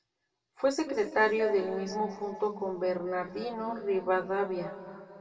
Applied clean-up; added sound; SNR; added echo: none; none; none; reverberation time 2.6 s.